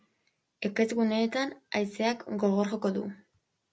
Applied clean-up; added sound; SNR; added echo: none; none; none; none.